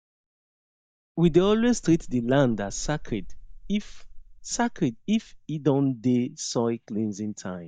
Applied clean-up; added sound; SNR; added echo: neural mask model DeepFilterNet 3.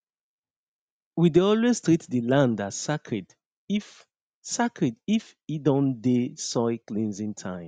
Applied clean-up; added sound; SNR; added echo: none; none; none; none.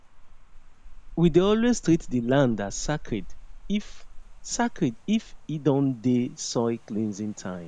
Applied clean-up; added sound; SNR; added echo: none; Rain; 12 dB; none.